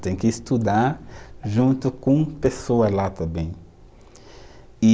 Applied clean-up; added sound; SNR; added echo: none; none; none; none.